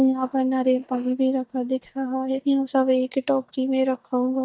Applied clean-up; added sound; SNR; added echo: neural mask model DeepFilterNet 3.